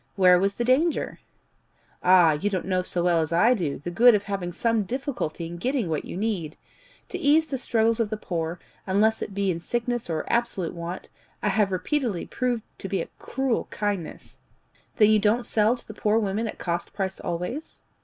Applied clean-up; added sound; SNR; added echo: none; none; none; none.